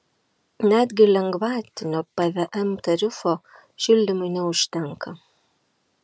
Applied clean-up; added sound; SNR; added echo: none; none; none; none.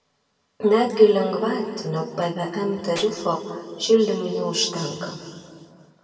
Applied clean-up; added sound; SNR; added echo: none; Tools; 12 dB; reverberation time 2.2 s.